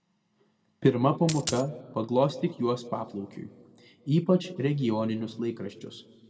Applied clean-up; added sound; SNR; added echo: none; Coin (dropping); 7 dB; reverberation time 1.1 s.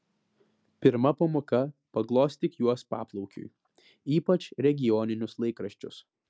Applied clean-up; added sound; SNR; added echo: none; none; none; none.